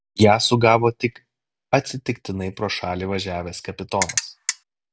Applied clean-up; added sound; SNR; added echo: none; Ratchet, pawl; 4 dB; none.